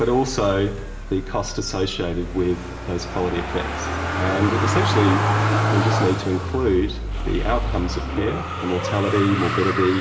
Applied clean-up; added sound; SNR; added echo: none; Motor vehicle (road); 1 dB; reverberation time 0.8 s.